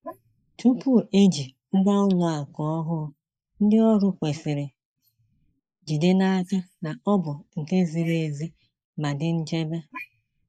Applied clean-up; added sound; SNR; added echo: neural mask model Resemble Enhance denoiser.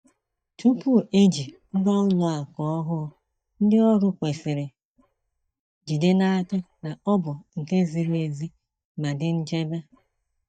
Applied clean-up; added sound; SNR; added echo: neural mask model DeepFilterNet 3.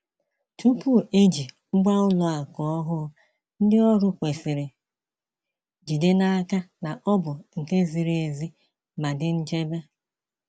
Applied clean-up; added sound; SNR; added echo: none; none; none; none.